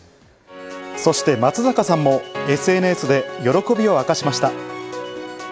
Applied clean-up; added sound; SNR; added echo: none; none; none; none.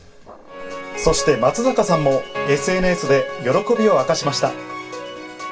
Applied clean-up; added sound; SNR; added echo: none; Growling; 17 dB; reverberation time 0.1 s.